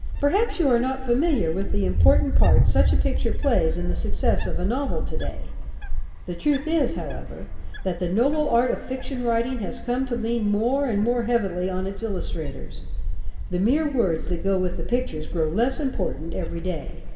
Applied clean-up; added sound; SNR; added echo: none; Wind; -1 dB; reverberation time 1.7 s.